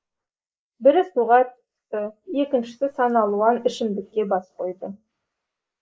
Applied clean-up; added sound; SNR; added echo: neural mask model Resemble Enhance denoiser.